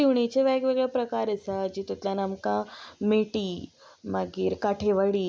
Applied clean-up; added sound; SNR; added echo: none; none; none; none.